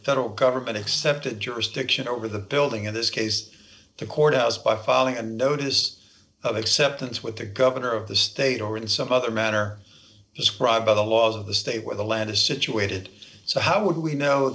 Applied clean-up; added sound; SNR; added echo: none; none; none; none.